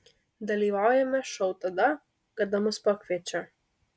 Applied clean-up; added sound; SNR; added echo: none; none; none; none.